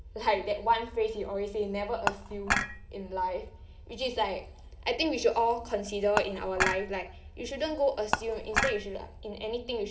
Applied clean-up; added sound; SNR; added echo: none; Dishes, pots, and pans / Chink, clink; 1 dB; reverberation time 0.9 s.